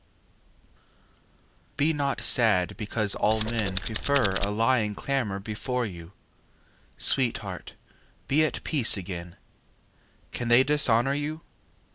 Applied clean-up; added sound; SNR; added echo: none; Tools; -3 dB; none.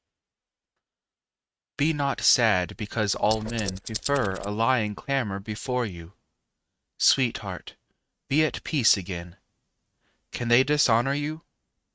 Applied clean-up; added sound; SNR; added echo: neural mask model RNNoise.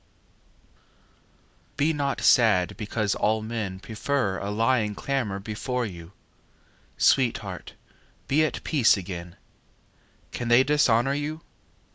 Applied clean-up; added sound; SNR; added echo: none; none; none; none.